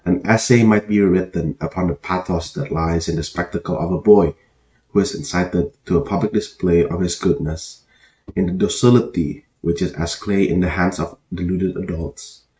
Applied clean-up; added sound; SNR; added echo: neural mask model RNNoise.